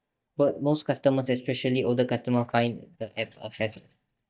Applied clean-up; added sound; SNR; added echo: neural mask model DeepFilterNet 3.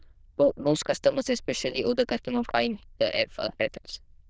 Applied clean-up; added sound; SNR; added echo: neural diffusion model UNIVERSE++.